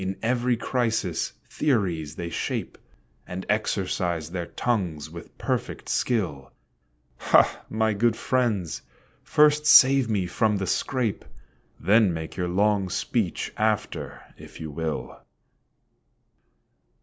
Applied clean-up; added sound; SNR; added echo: none; none; none; none.